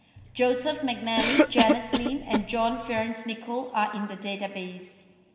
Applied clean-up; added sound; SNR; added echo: none; Cough; -1 dB; reverberation time 2.0 s.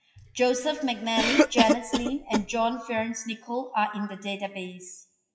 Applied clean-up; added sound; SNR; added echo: classical method WPE with log-MMSE.